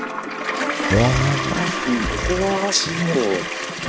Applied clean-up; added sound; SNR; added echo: none; Toilet flush; 5 dB; none.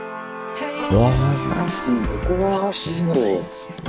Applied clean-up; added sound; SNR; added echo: none; none; none; none.